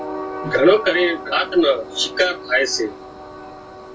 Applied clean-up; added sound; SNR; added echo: none; Train; 12 dB; reverberation time 0.2 s.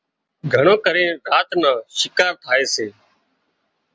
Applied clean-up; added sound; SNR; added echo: none; none; none; none.